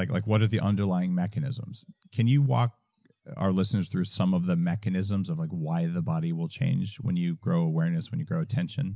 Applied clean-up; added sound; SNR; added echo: none; none; none; none.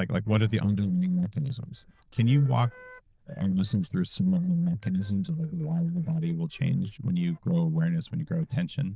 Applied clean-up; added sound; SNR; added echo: neural diffusion model UNIVERSE++.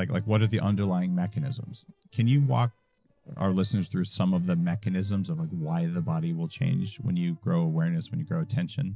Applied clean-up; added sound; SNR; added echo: neural separator model SepFormer DNS4.